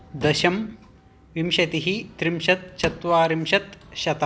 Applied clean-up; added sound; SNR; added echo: none; Drawer open or close / Wood; 17 dB; none.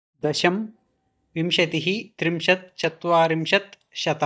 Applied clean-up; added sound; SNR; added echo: neural mask model DeepFilterNet 3.